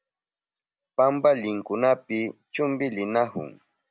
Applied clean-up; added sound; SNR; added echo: none; none; none; none.